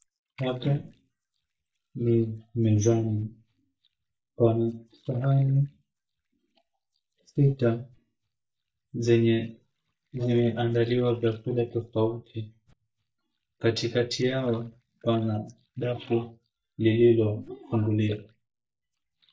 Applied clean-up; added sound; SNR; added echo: neural mask model DeepFilterNet 3.